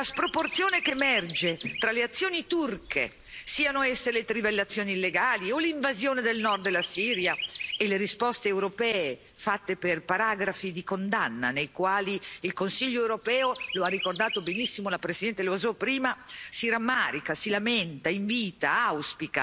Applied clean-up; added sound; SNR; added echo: none; Chirp, tweet; 13 dB; none.